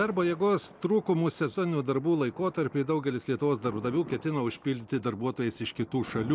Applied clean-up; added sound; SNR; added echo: none; Thunder; 19 dB; none.